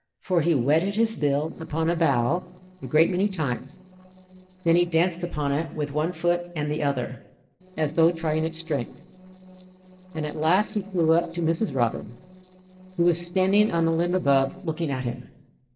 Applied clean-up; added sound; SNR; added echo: neural separator model SepFormer DNS4.